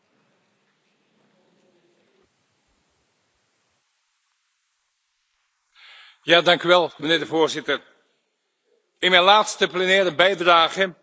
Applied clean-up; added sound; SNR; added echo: neural mask model Resemble Enhance denoiser.